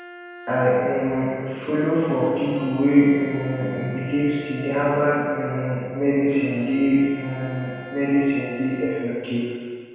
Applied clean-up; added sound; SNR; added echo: none; Bowed string instrument; 19 dB; reverberation time 1.9 s.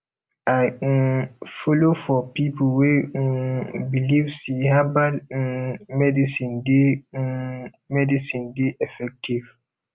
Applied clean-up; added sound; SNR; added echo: none; none; none; none.